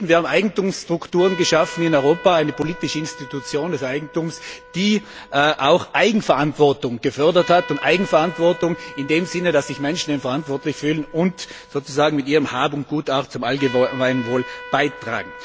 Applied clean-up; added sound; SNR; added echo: none; Trumpet; 17 dB; none.